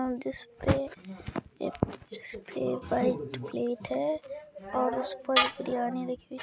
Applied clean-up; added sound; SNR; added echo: none; Tools; -2 dB; none.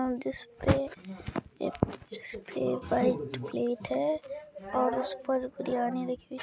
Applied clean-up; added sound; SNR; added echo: none; none; none; none.